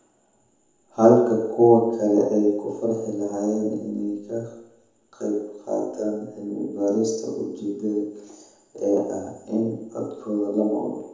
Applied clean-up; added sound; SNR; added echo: none; none; none; reverberation time 1.0 s.